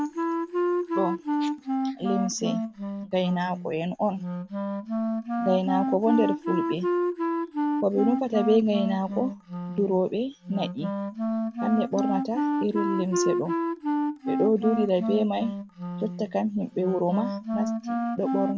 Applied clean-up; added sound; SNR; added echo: none; Wind instrument, woodwind instrument; 1 dB; none.